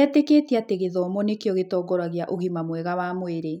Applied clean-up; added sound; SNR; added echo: none; none; none; none.